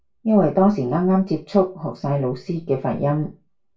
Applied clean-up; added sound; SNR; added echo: none; none; none; reverberation time 0.2 s.